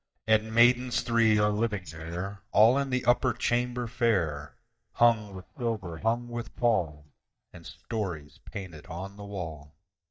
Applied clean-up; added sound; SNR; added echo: neural mask model DeepFilterNet 3.